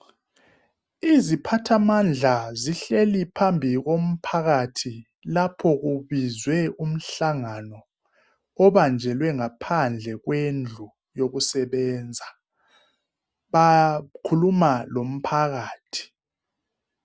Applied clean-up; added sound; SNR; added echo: none; none; none; none.